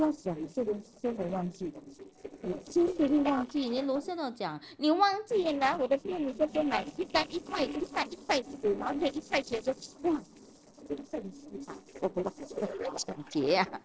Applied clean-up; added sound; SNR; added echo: neural separator model SepFormer DNS4.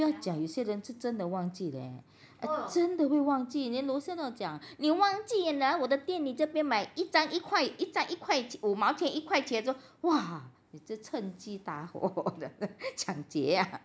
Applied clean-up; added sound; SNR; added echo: none; none; none; none.